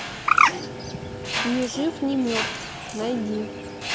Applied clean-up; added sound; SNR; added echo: none; Mechanisms + Bird; -2 dB; none.